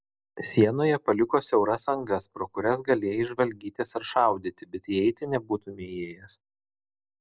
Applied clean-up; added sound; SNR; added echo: none; none; none; none.